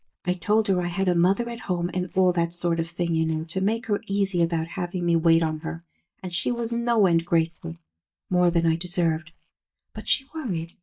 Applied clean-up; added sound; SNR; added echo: neural mask model DeepFilterNet 3.